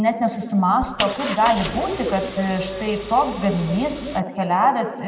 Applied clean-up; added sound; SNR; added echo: none; Engine; 11 dB; reverberation time 1.9 s.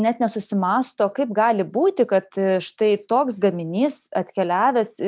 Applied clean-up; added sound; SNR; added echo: none; none; none; none.